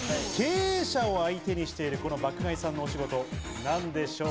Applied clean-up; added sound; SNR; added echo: none; none; none; none.